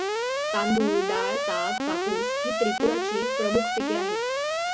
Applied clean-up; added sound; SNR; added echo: none; Alarm; -2 dB; none.